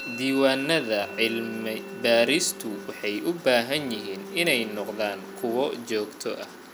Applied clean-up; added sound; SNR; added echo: none; Bowed string instrument + Musical instrument; 14 dB; none.